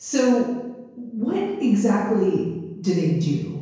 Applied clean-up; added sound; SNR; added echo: none; none; none; reverberation time 1.0 s.